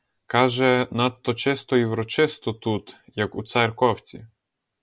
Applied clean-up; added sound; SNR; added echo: none; none; none; none.